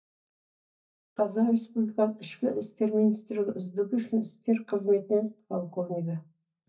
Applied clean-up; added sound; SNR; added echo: neural mask model DeepFilterNet 3.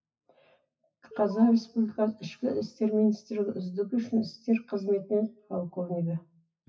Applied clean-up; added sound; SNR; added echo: classical method WPE with log-MMSE.